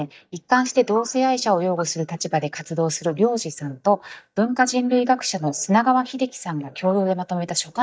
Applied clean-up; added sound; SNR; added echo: neural mask model DeepFilterNet 3.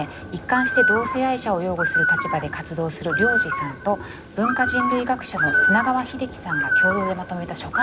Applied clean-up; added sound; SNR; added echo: none; Bird; -1 dB; none.